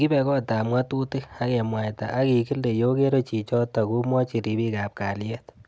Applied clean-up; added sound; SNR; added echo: none; none; none; none.